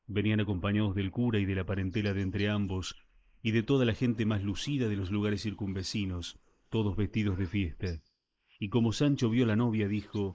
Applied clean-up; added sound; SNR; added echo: neural mask model Resemble Enhance denoiser.